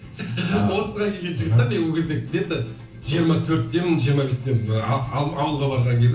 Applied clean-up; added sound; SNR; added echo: none; Cricket; 11 dB; reverberation time 0.8 s.